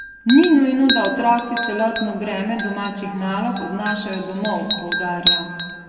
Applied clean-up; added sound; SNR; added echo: none; Chink, clink; 5 dB; reverberation time 2.2 s.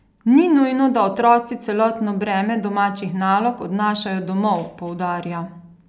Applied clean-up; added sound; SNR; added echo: none; none; none; none.